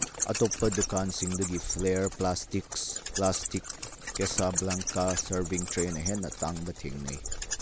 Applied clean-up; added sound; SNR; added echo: none; Wild animals; 5 dB; none.